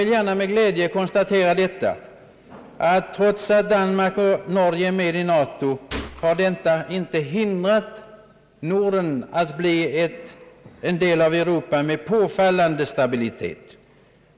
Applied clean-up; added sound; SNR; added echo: none; Gunshot, gunfire; 14 dB; none.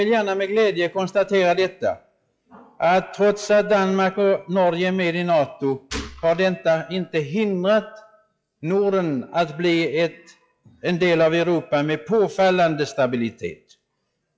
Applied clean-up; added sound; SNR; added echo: classical method log-MMSE.